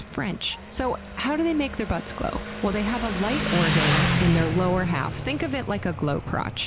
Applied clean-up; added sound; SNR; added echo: none; Motorcycle; 2 dB; none.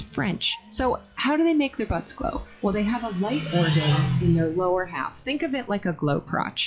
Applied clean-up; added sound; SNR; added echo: classical method log-MMSE.